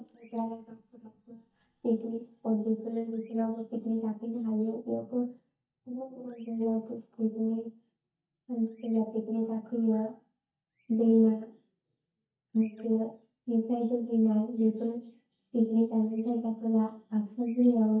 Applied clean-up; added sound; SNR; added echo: neural mask model DeepFilterNet 3.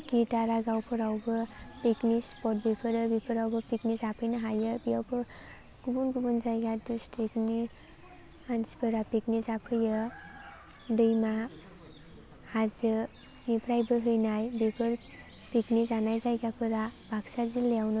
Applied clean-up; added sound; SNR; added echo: none; none; none; none.